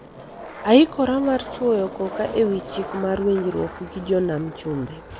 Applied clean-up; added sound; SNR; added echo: none; Skateboard; 14 dB; none.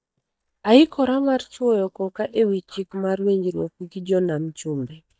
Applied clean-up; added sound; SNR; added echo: neural mask model DeepFilterNet 3.